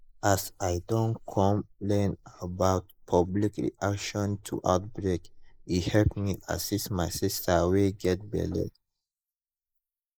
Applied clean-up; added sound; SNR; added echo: neural mask model Resemble Enhance denoiser.